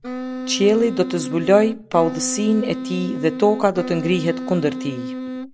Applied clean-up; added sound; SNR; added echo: none; Wind instrument, woodwind instrument; 8 dB; none.